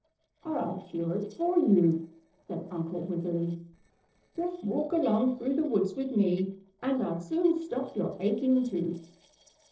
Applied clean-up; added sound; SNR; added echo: neural separator model SepFormer DNS4.